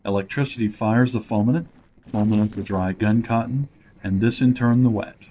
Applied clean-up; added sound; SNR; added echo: neural separator model SepFormer DNS4.